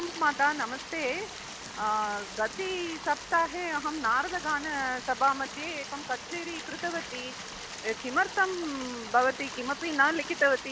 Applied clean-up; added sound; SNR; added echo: none; Stream; 11 dB; none.